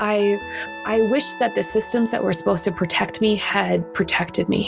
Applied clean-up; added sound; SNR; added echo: none; Trumpet; 17 dB; none.